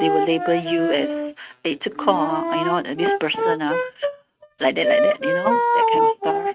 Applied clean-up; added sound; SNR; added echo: neural mask model RNNoise.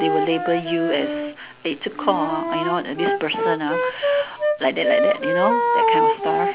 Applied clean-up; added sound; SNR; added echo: none; Wind instrument, woodwind instrument; -3 dB; none.